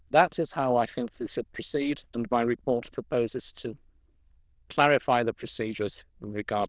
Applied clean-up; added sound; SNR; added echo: neural diffusion model UNIVERSE++.